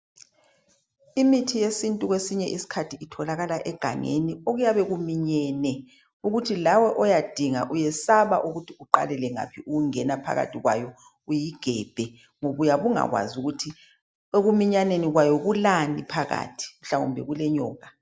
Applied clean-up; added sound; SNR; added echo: none; none; none; none.